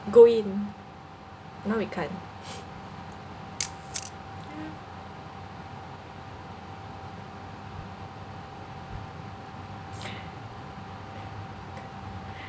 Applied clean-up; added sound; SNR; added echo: none; Camera; 11 dB; none.